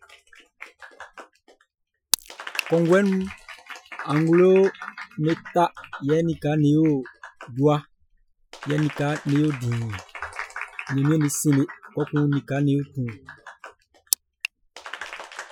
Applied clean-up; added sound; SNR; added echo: classical method Wiener filter.